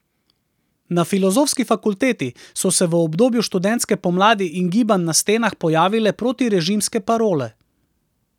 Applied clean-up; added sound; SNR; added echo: none; none; none; none.